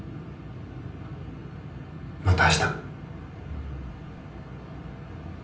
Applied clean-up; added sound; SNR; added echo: none; Breathing; 14 dB; reverberation time 0.6 s.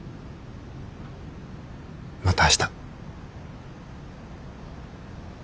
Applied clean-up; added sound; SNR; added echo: none; none; none; none.